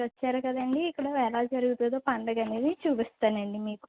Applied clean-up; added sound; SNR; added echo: none; none; none; none.